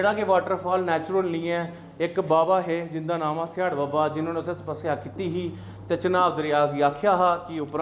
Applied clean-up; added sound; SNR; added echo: none; none; none; none.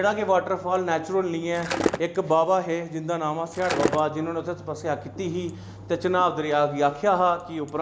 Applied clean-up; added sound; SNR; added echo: none; Skateboard; 1 dB; none.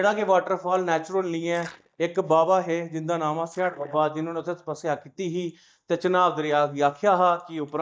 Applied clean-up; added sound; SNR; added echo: neural mask model DeepFilterNet 3.